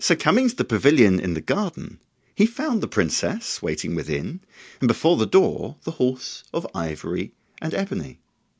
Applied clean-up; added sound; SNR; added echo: none; none; none; none.